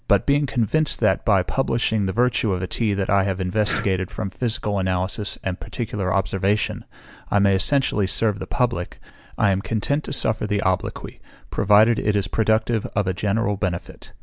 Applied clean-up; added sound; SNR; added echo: none; Breathing; 16 dB; none.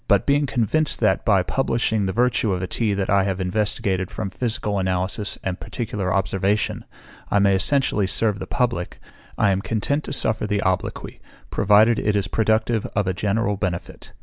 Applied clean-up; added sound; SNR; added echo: none; none; none; none.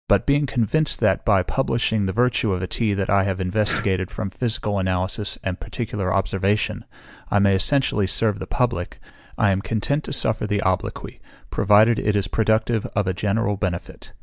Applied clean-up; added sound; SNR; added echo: neural mask model DeepFilterNet 3.